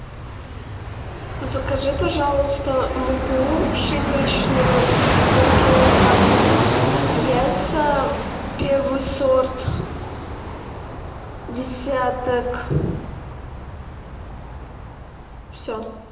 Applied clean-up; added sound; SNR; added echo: none; Fixed-wing aircraft, airplane; -2 dB; reverberation time 1.0 s.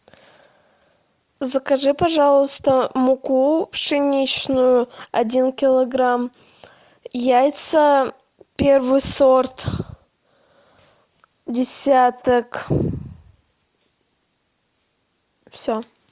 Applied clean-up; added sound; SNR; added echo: none; none; none; none.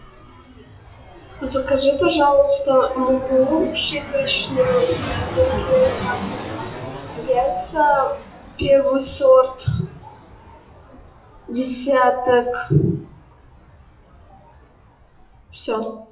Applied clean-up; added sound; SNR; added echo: classical method WPE with log-MMSE.